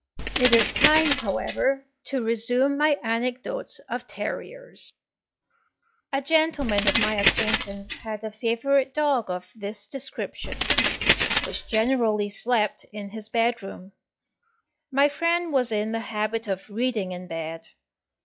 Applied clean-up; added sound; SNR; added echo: classical method log-MMSE.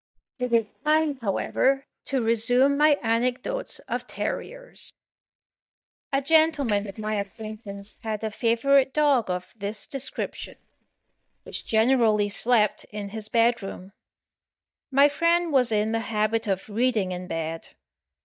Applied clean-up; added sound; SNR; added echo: neural mask model DeepFilterNet 3.